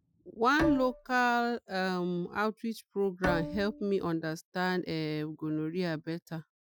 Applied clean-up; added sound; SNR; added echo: classical method Wiener filter.